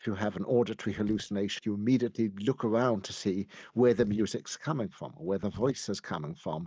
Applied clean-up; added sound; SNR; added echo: neural mask model DeepFilterNet 3.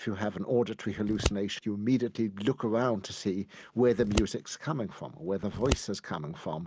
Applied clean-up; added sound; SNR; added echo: none; Scissors; 6 dB; none.